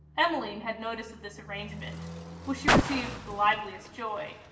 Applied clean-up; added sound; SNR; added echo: none; Car; 1 dB; reverberation time 0.7 s.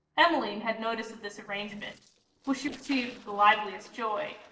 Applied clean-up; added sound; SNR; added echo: neural separator model SepFormer DNS4.